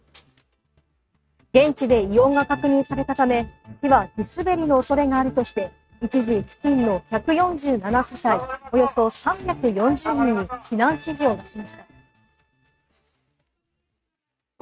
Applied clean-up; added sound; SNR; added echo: neural mask model RNNoise.